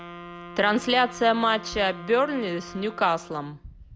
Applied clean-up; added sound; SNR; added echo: none; Wind instrument, woodwind instrument; 16 dB; none.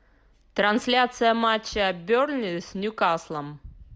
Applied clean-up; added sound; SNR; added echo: none; none; none; none.